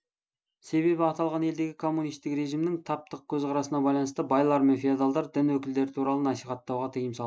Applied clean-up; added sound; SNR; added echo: none; none; none; none.